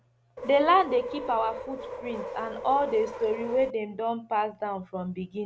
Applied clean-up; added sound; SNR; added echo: none; Subway, metro, underground; 9 dB; none.